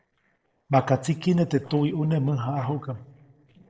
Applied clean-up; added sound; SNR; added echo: neural separator model SepFormer DNS4.